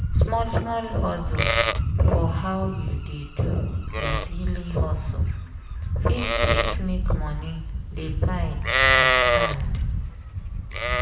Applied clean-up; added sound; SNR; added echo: none; Livestock, farm animals, working animals; -3 dB; reverberation time 0.8 s.